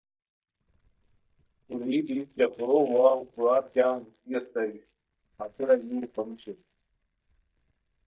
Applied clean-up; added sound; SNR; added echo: neural mask model DeepFilterNet 3.